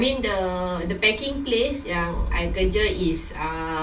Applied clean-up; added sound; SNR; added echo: none; Thunder; 7 dB; reverberation time 0.3 s.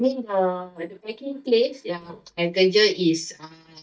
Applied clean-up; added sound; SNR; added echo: neural mask model DeepFilterNet 3.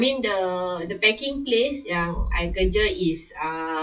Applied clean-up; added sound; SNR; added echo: classical method WPE with log-MMSE.